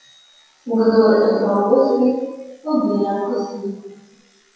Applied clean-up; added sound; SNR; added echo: classical method WPE with log-MMSE.